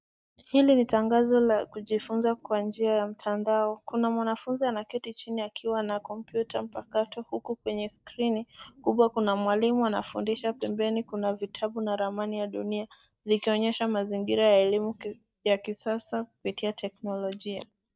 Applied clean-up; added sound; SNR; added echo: neural mask model DeepFilterNet 3.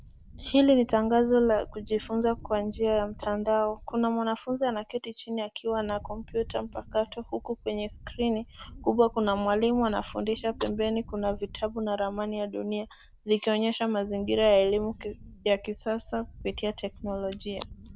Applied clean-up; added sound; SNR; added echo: none; Wind; 18 dB; none.